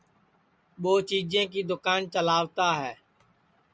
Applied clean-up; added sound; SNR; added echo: none; none; none; none.